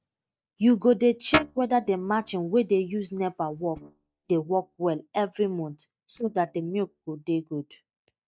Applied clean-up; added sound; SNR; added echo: neural mask model DeepFilterNet 3.